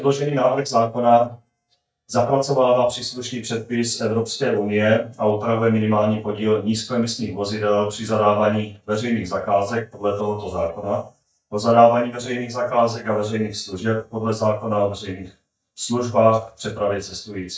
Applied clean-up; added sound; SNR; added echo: neural mask model DeepFilterNet 3.